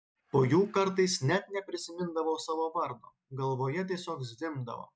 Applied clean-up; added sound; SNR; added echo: none; none; none; none.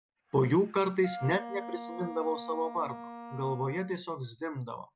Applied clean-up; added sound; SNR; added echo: none; Wind instrument, woodwind instrument; 13 dB; none.